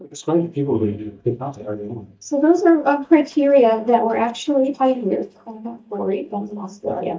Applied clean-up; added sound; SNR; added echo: neural mask model DeepFilterNet 3.